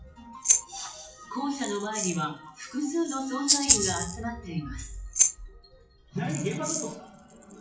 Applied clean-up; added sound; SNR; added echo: classical method WPE with log-MMSE.